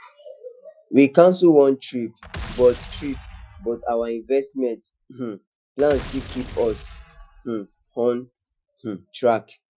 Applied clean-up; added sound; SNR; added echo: classical method Wiener filter.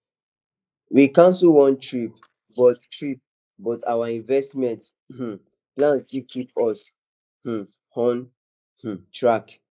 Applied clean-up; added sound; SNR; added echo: neural mask model Resemble Enhance denoiser.